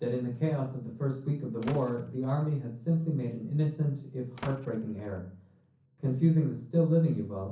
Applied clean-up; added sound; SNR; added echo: none; Slam; 19 dB; reverberation time 0.6 s.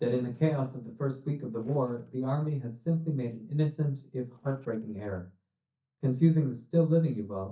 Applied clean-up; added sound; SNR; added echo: neural mask model DeepFilterNet 3.